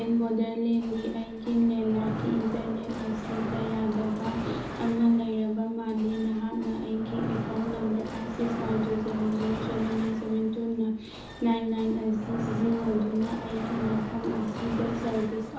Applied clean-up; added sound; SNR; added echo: none; Mechanisms; 8 dB; reverberation time 1.2 s.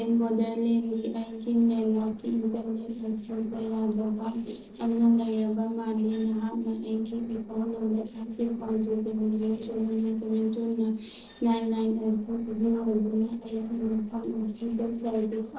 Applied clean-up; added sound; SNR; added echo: neural separator model SepFormer DNS4.